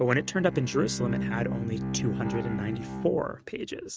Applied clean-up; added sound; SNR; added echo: neural mask model RNNoise.